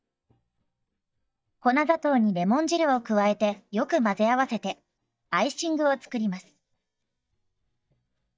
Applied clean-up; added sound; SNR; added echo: neural mask model DeepFilterNet 3.